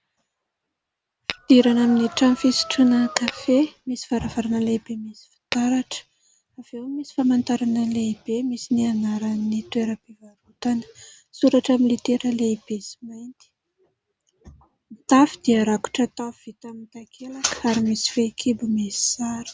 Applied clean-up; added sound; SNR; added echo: none; Tap / Glass; 13 dB; none.